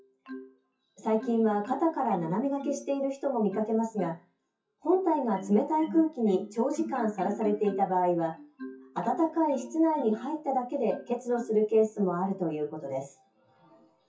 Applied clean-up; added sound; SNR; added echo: classical method WPE with log-MMSE.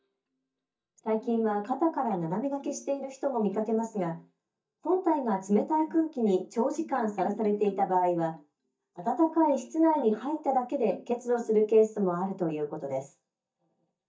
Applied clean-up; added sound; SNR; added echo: neural mask model DeepFilterNet 3.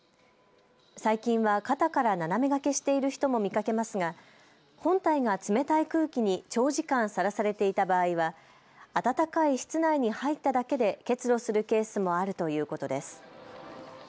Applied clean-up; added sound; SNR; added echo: none; none; none; none.